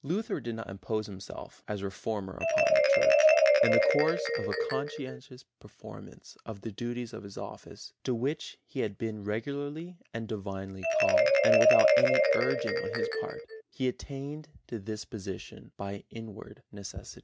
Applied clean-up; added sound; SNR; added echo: none; Marimba, xylophone; -5 dB; none.